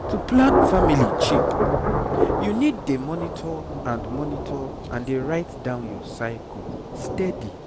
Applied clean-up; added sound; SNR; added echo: none; Thunder / Rain; -1 dB; none.